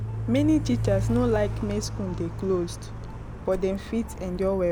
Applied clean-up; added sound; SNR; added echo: none; Car; 4 dB; none.